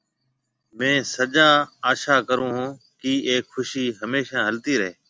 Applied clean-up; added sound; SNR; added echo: none; none; none; none.